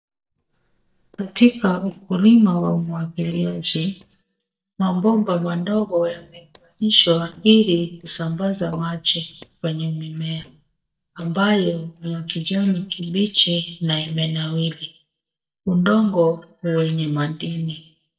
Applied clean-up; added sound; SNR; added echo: neural mask model DeepFilterNet 3.